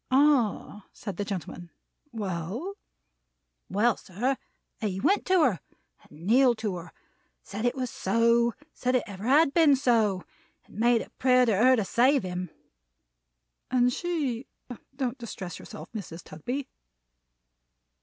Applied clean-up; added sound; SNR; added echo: none; none; none; none.